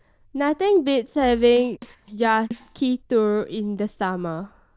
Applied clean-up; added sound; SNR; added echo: neural diffusion model UNIVERSE++.